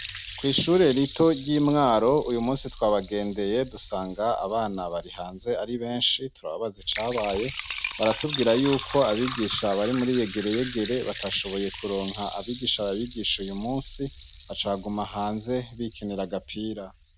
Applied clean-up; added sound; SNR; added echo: none; Liquid; 13 dB; none.